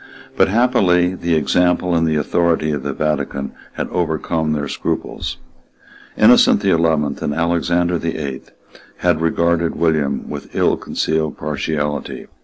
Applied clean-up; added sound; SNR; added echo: none; none; none; none.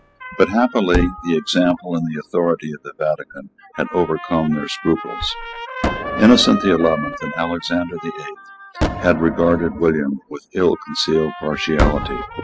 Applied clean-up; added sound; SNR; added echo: classical method spectral subtraction.